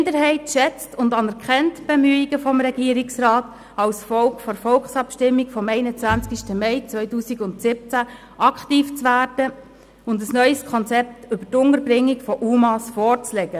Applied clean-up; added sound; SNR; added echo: none; Bowed string instrument; 14 dB; none.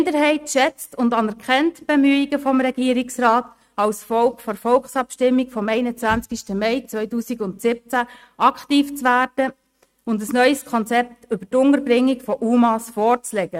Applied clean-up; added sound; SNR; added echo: neural mask model RNNoise.